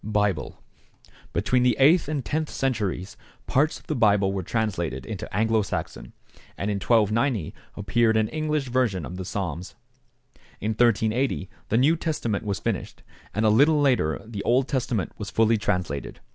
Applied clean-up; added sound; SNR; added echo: none; none; none; none.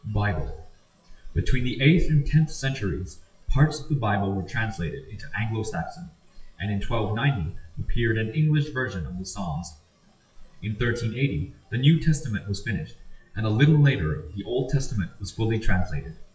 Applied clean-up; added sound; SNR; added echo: classical method WPE with log-MMSE.